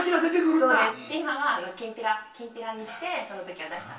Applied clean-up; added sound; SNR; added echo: none; none; none; reverberation time 0.2 s.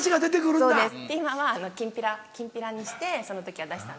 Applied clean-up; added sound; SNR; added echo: none; none; none; none.